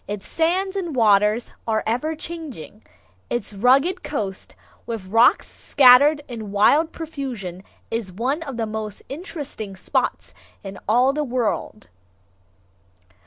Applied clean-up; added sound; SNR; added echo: none; none; none; none.